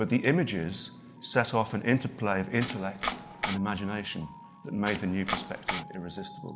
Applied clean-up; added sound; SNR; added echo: none; Domestic sounds, home sounds; 4 dB; none.